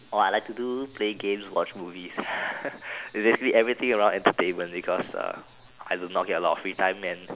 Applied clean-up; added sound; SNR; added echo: none; none; none; none.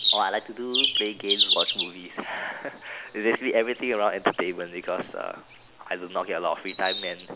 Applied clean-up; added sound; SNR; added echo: none; Bird vocalization, bird call, bird song; 1 dB; none.